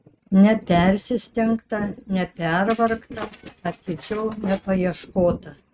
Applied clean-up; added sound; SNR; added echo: neural mask model RNNoise.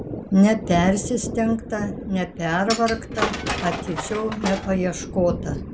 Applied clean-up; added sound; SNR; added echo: none; Tools + Thunder; 7 dB; none.